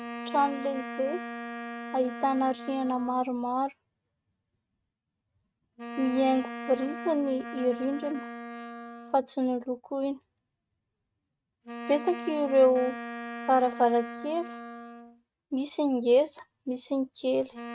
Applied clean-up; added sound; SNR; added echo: neural mask model RNNoise.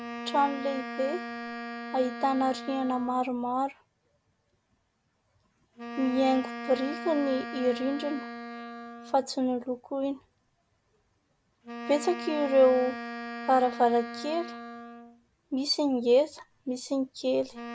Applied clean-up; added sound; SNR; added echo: none; Wind instrument, woodwind instrument; 11 dB; none.